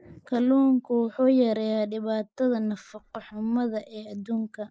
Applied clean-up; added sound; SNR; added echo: neural mask model Resemble Enhance denoiser.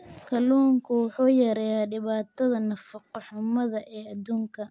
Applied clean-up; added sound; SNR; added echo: none; none; none; none.